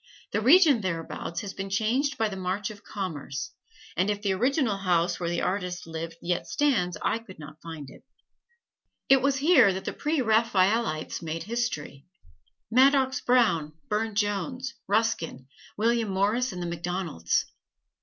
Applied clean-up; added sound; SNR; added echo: none; none; none; none.